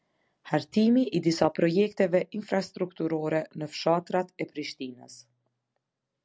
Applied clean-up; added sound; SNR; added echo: none; none; none; none.